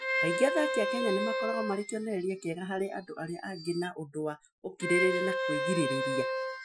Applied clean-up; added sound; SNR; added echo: classical method Wiener filter.